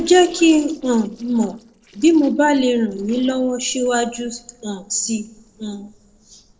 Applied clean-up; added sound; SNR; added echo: neural separator model SepFormer DNS4.